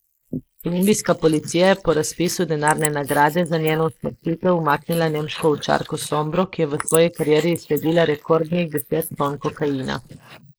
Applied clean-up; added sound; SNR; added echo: neural mask model Resemble Enhance denoiser.